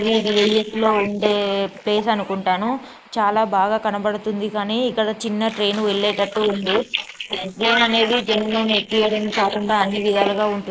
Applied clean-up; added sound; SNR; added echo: neural mask model Resemble Enhance denoiser.